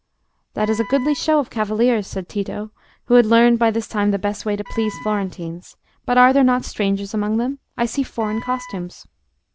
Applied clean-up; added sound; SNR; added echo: none; Wind instrument, woodwind instrument; 18 dB; none.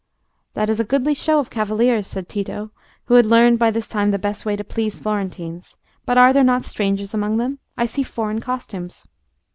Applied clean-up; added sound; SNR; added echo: none; none; none; none.